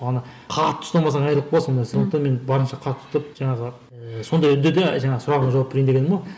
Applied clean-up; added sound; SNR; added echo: none; none; none; none.